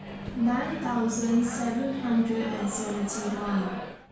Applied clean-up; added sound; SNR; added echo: none; Microwave oven; 9 dB; reverberation time 0.6 s.